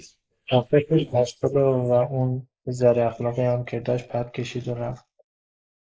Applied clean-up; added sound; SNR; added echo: neural mask model Resemble Enhance denoiser.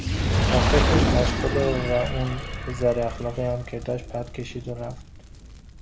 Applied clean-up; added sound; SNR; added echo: none; Fire; -2 dB; none.